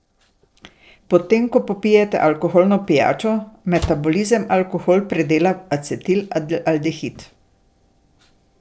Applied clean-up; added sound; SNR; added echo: neural separator model SepFormer DNS4.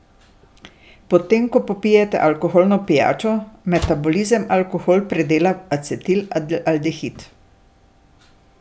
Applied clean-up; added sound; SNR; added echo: none; Slam; 11 dB; none.